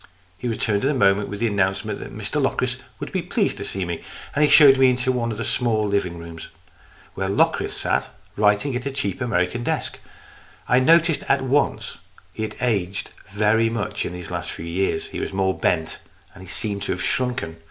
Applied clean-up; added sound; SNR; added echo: none; none; none; none.